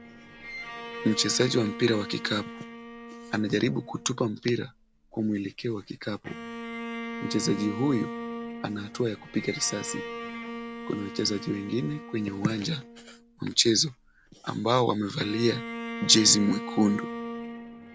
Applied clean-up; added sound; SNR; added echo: none; Bowed string instrument; 11 dB; none.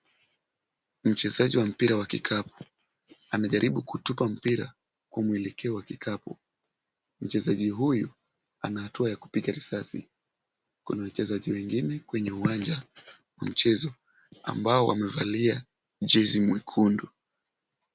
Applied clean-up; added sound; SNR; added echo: none; none; none; none.